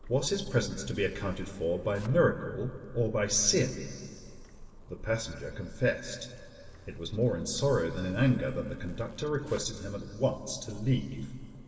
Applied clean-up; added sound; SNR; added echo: none; Zipper (clothing); 15 dB; reverberation time 2.7 s.